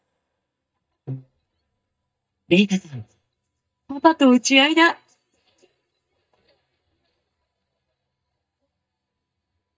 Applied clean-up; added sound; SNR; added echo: neural mask model DeepFilterNet 3.